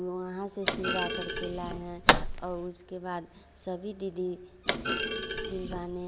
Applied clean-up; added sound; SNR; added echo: none; Thump, thud; -4 dB; none.